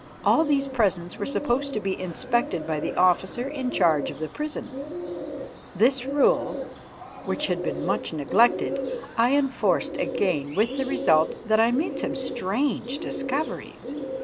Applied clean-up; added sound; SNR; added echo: none; Bird; 7 dB; none.